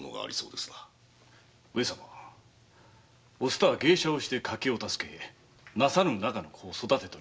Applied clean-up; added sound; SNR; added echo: none; none; none; none.